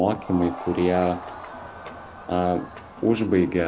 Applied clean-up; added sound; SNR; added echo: none; Crowd; 13 dB; none.